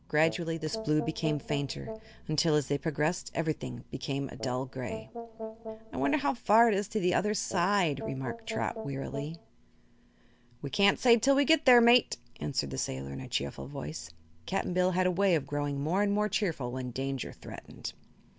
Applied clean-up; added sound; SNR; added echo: none; Brass instrument; 11 dB; none.